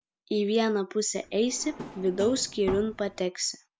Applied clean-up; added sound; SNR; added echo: none; Drawer open or close; 13 dB; none.